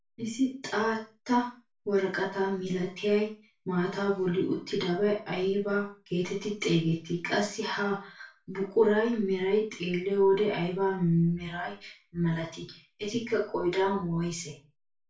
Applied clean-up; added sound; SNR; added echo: none; none; none; reverberation time 0.3 s.